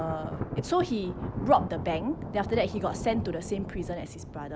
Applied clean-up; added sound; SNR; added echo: none; Thunder; 6 dB; none.